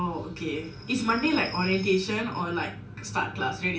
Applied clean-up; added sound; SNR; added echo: none; Chirp, tweet; 15 dB; reverberation time 0.1 s.